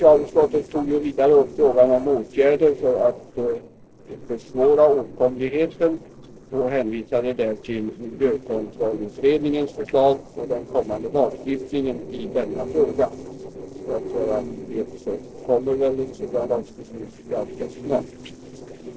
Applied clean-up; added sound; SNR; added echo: neural separator model SepFormer DNS4.